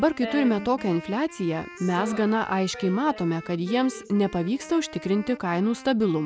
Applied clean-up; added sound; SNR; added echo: none; Wind instrument, woodwind instrument; 18 dB; none.